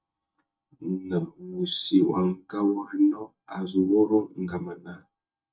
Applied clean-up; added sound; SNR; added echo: neural mask model DeepFilterNet 3.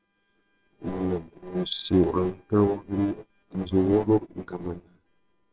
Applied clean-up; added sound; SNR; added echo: neural separator model SepFormer WHAMR!.